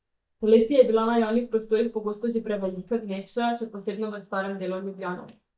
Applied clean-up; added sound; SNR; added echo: neural mask model DeepFilterNet 3.